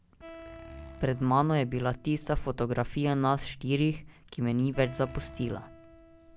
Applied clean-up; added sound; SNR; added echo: none; Zipper (clothing) + Acoustic guitar; 20 dB; none.